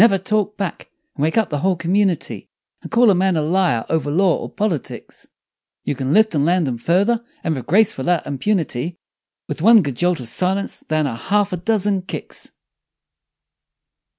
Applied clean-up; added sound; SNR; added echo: none; none; none; none.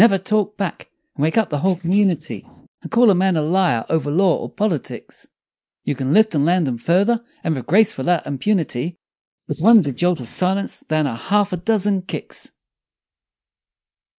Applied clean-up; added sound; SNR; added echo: neural mask model Resemble Enhance denoiser.